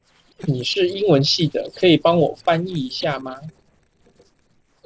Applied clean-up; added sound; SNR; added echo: neural separator model SepFormer DNS4.